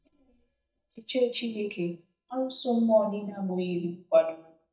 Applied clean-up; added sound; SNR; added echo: neural mask model DeepFilterNet 3.